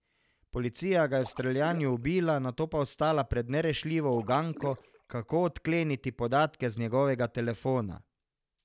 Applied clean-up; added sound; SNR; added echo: none; Splash, splatter; 18 dB; none.